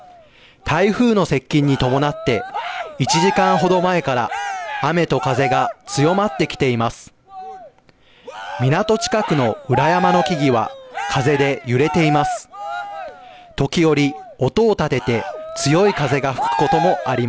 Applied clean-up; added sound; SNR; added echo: none; Cheering; 7 dB; none.